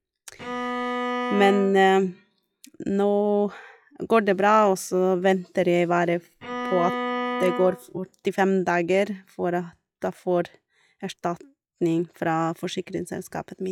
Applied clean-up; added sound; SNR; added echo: classical method log-MMSE.